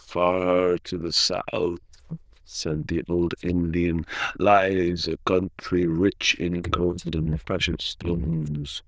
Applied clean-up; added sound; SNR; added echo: neural diffusion model UNIVERSE++.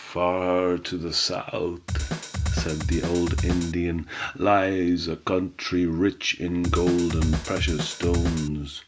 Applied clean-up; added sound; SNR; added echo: none; Drum kit; 2 dB; none.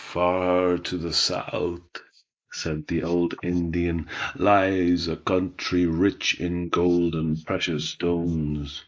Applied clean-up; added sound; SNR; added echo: neural mask model Resemble Enhance denoiser.